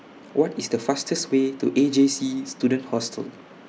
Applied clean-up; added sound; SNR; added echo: none; none; none; none.